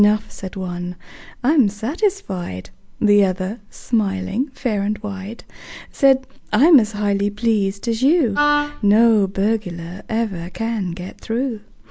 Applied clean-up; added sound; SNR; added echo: none; Wind instrument, woodwind instrument; 3 dB; none.